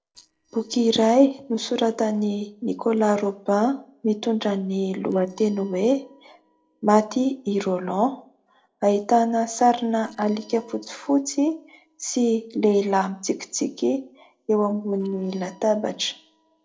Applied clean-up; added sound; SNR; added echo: neural separator model SepFormer DNS4.